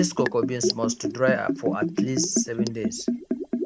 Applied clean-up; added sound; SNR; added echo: none; Liquid; -1 dB; none.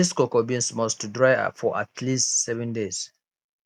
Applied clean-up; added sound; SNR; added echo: none; none; none; none.